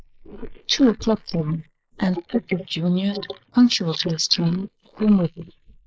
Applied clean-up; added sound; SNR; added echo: neural mask model Resemble Enhance denoiser.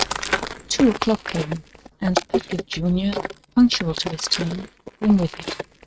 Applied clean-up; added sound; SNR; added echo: neural mask model RNNoise.